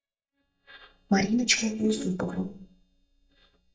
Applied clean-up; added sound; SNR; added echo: neural mask model DeepFilterNet 3.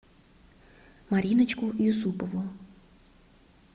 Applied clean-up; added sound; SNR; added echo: none; none; none; none.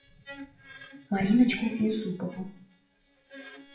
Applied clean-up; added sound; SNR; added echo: classical method WPE with log-MMSE.